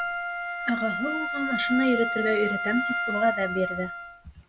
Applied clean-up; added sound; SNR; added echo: none; Wind instrument, woodwind instrument; 2 dB; none.